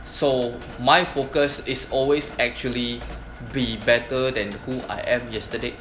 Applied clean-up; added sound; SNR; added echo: none; Mechanisms; 18 dB; none.